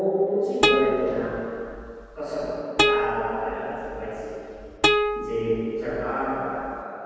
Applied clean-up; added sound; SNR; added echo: none; Plucked string instrument; -1 dB; reverberation time 2.1 s.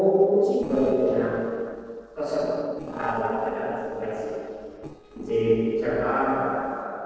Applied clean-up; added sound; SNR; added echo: neural separator model SepFormer DNS4.